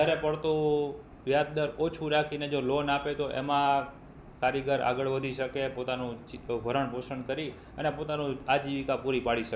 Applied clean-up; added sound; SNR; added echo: none; none; none; none.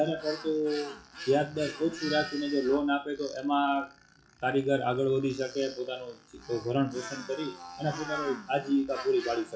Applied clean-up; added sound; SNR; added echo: classical method WPE with log-MMSE.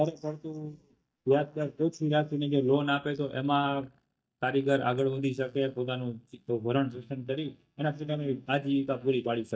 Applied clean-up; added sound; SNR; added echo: neural mask model DeepFilterNet 3.